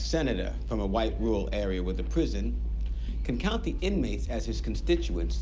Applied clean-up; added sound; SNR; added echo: none; none; none; none.